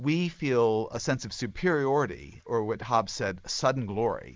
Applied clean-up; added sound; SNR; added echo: neural mask model Resemble Enhance denoiser.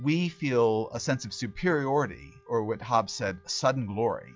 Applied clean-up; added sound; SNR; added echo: classical method log-MMSE.